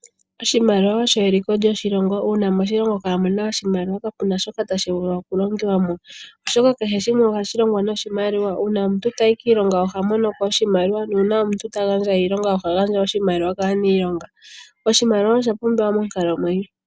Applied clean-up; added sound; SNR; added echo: none; none; none; none.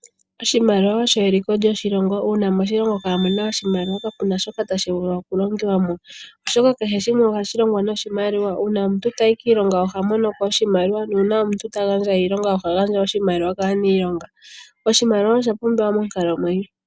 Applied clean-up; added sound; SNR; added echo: none; Glass; 19 dB; none.